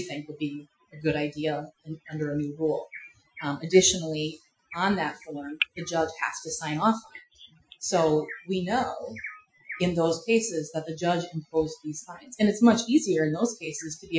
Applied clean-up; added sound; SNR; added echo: classical method Wiener filter.